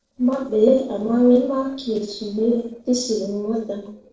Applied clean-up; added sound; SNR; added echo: neural separator model SepFormer DNS4.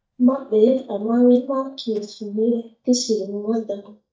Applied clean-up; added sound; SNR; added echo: neural mask model DeepFilterNet 3.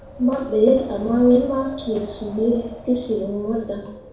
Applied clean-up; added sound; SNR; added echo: none; Wind; 16 dB; reverberation time 0.7 s.